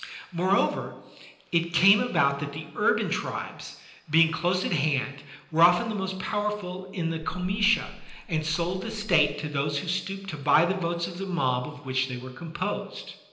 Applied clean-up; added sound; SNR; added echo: none; Splash, splatter; 12 dB; reverberation time 0.9 s.